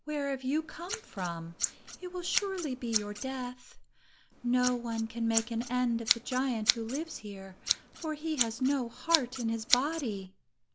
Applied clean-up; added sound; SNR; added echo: neural mask model Resemble Enhance denoiser.